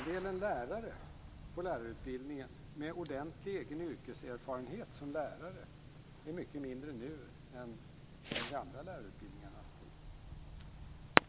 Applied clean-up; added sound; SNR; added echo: none; Fireworks; 1 dB; none.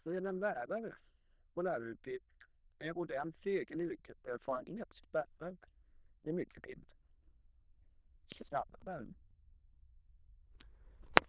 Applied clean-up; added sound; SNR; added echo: neural diffusion model UNIVERSE++.